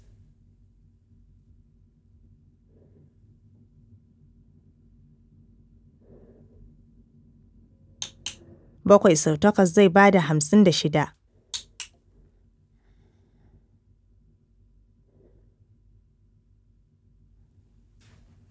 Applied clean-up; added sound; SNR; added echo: none; none; none; none.